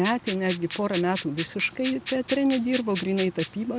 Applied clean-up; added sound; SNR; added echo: none; Rattle (instrument); 12 dB; none.